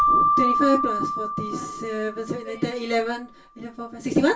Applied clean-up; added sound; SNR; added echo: none; Keyboard (musical); 0 dB; reverberation time 0.2 s.